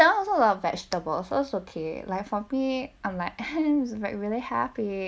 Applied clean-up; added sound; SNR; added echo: none; none; none; none.